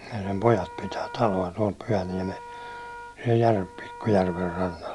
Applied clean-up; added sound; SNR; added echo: none; Wind instrument, woodwind instrument; 16 dB; none.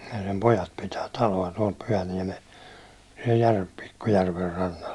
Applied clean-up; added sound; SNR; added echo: none; none; none; none.